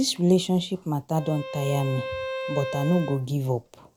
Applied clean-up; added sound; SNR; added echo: none; Bowed string instrument; 10 dB; none.